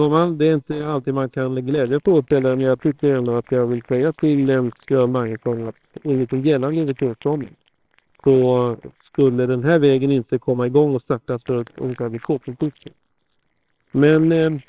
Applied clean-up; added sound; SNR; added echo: neural separator model SepFormer WHAMR!.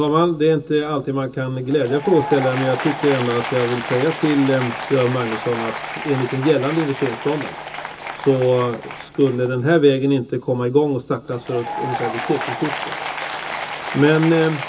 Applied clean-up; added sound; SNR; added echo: none; Applause / Crowd; 10 dB; reverberation time 0.2 s.